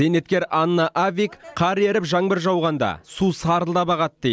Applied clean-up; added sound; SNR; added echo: none; none; none; none.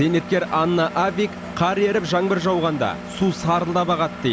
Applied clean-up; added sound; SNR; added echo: none; Engine; 12 dB; none.